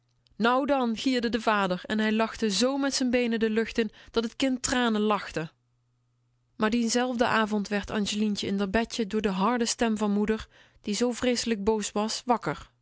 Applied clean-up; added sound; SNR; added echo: none; none; none; none.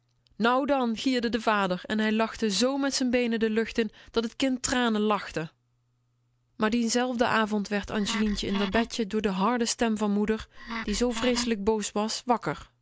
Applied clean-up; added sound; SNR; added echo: none; Wood; 8 dB; none.